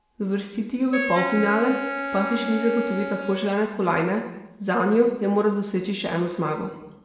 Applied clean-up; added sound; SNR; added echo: none; Wind instrument, woodwind instrument; 6 dB; reverberation time 0.9 s.